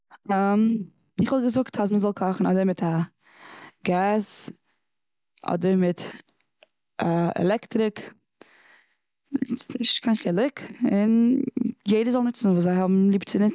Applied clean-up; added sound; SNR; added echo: none; none; none; none.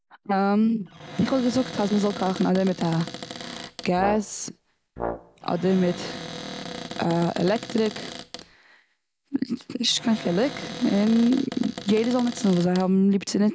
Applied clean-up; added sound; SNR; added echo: none; Brass instrument + Cupboard open or close; 12 dB; none.